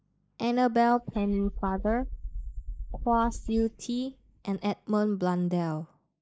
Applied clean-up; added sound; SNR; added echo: neural mask model Resemble Enhance denoiser.